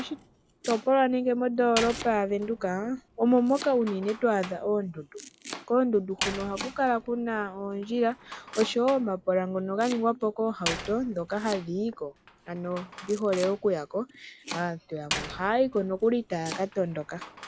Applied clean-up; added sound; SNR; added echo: none; Domestic sounds, home sounds + Slam; 13 dB; none.